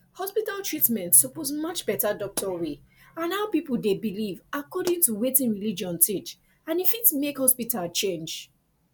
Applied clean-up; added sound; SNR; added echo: none; Explosion; 20 dB; none.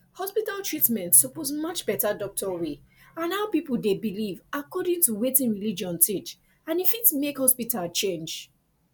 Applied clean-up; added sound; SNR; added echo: none; none; none; none.